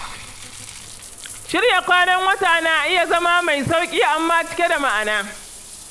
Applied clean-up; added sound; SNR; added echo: none; Bathtub (filling or washing) / Water; 15 dB; none.